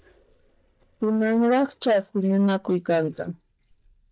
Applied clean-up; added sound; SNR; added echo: neural mask model DeepFilterNet 3.